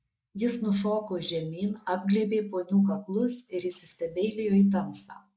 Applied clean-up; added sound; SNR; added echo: neural mask model Resemble Enhance denoiser.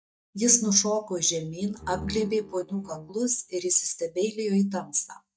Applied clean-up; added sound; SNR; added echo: neural mask model DeepFilterNet 3.